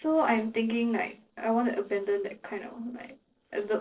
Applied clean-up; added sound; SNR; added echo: neural separator model SepFormer DNS4.